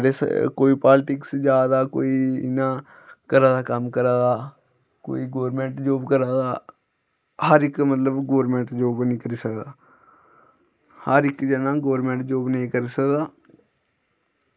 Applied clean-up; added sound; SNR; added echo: neural mask model Resemble Enhance denoiser.